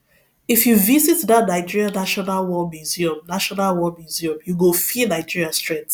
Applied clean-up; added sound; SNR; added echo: none; none; none; none.